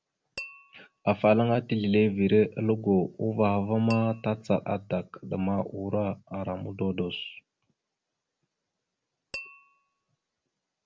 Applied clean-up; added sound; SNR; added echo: none; Tap / Glass; 18 dB; none.